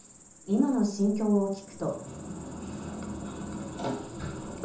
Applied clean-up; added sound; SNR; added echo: none; Cricket; 20 dB; reverberation time 0.6 s.